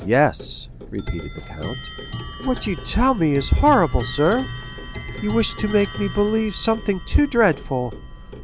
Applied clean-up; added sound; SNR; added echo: none; Clock; 11 dB; none.